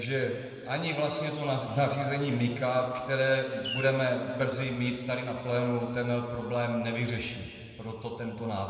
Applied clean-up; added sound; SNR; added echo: none; Fireworks; 7 dB; reverberation time 2.2 s.